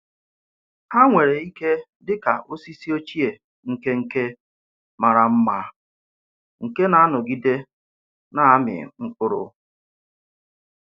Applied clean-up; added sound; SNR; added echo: none; none; none; none.